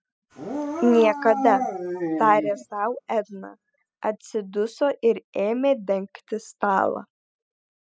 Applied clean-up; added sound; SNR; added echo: classical method spectral subtraction.